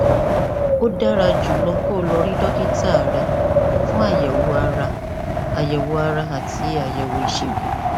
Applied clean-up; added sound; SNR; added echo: none; Wind; -4 dB; none.